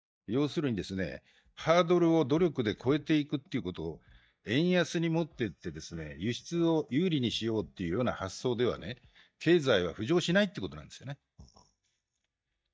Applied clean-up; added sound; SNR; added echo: neural mask model DeepFilterNet 3.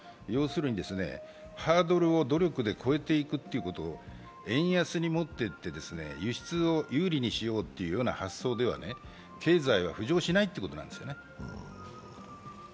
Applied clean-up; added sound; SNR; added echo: none; none; none; none.